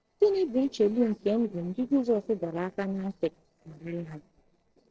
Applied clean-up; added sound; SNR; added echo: neural separator model SepFormer DNS4.